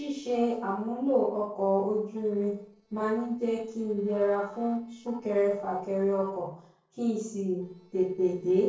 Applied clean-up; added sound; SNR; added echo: neural separator model SepFormer DNS4.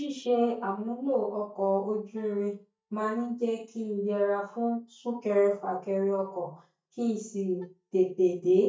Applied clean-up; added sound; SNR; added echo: neural mask model DeepFilterNet 3.